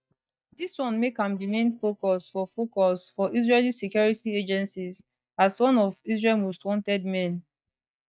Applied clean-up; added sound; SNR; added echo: neural mask model DeepFilterNet 3.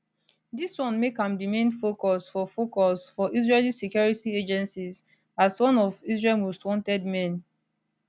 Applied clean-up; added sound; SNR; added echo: none; none; none; none.